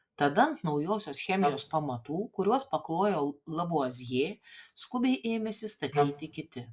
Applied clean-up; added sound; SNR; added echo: neural mask model Resemble Enhance denoiser.